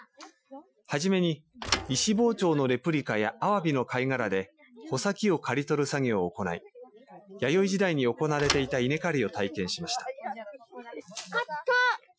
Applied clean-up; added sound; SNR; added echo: classical method Wiener filter.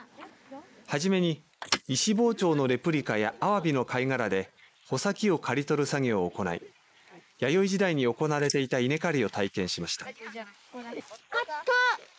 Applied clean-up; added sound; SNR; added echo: neural mask model Resemble Enhance denoiser.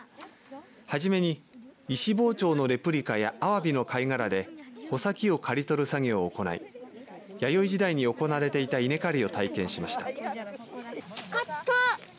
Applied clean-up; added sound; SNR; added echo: none; none; none; none.